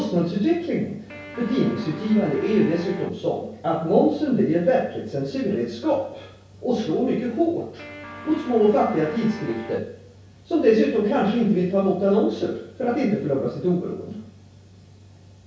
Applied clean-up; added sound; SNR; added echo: none; Guitar; 15 dB; reverberation time 0.6 s.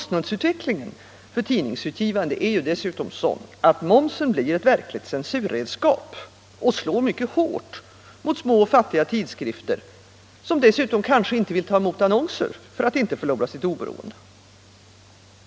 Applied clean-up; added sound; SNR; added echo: none; none; none; none.